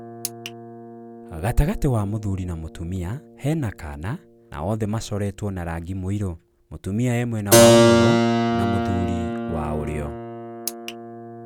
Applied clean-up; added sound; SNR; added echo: none; Keyboard (musical); -3 dB; none.